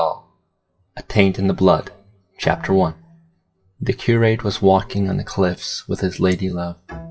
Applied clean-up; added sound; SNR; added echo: classical method WPE with log-MMSE.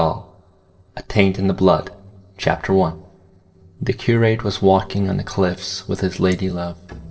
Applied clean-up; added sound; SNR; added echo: neural separator model SepFormer DNS4.